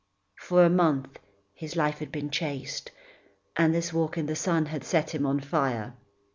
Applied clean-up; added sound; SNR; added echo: none; none; none; none.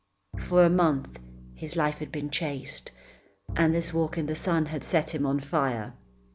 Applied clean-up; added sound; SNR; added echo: none; Bowed string instrument; 15 dB; none.